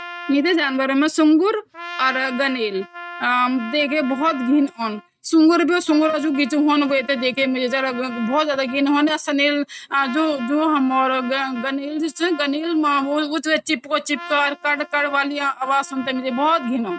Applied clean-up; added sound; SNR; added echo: neural mask model RNNoise.